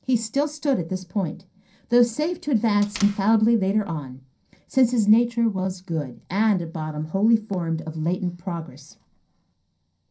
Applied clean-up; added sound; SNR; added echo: none; Door; 18 dB; reverberation time 0.3 s.